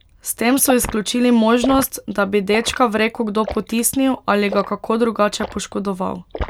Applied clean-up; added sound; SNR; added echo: none; Liquid; 14 dB; none.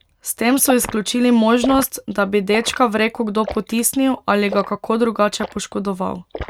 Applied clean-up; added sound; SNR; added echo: neural mask model RNNoise.